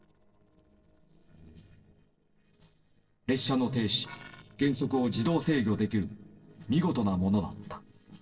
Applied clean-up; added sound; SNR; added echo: neural separator model SepFormer DNS4.